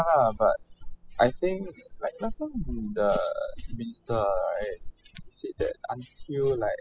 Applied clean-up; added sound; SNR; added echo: classical method spectral subtraction.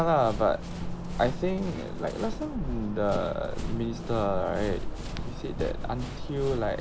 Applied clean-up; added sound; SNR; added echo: none; Run; 5 dB; none.